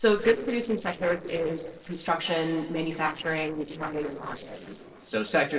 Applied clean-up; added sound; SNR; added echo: neural separator model SepFormer DNS4.